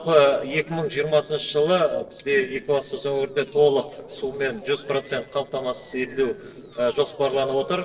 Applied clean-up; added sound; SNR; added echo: neural separator model SepFormer DNS4.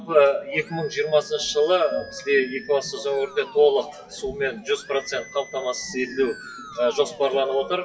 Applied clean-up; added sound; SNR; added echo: classical method WPE with log-MMSE.